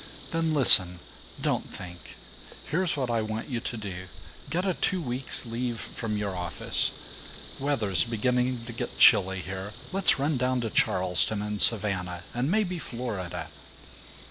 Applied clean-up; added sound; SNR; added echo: none; Insect; 1 dB; none.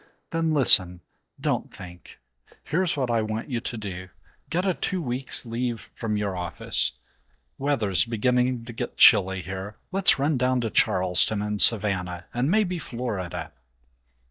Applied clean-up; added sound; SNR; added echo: neural mask model DeepFilterNet 3.